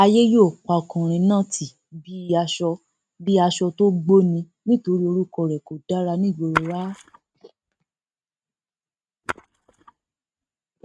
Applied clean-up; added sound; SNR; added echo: neural mask model RNNoise.